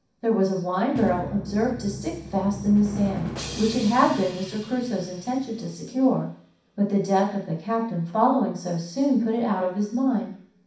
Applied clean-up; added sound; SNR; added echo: none; Drum; 15 dB; reverberation time 0.6 s.